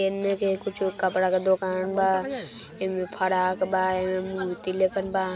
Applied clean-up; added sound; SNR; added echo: none; none; none; none.